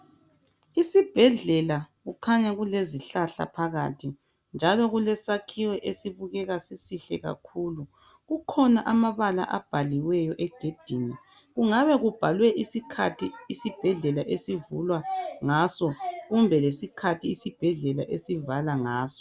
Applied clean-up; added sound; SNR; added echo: none; none; none; none.